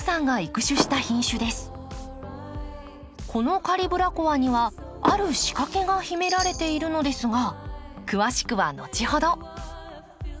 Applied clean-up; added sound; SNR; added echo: none; Chime + Car; 10 dB; none.